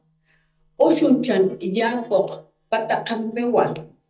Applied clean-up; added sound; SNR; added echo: neural mask model DeepFilterNet 3.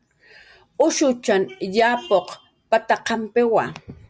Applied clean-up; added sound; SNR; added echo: none; none; none; none.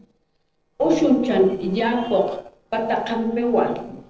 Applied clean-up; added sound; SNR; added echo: neural separator model SepFormer DNS4.